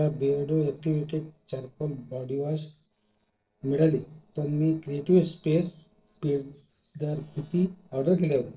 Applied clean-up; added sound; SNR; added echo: neural separator model SepFormer DNS4.